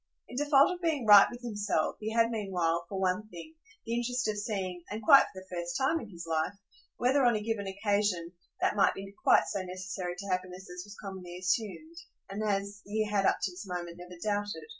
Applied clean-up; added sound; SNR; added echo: none; none; none; none.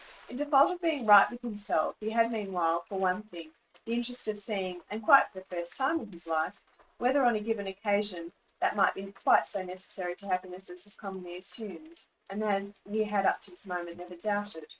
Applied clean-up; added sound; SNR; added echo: neural mask model RNNoise.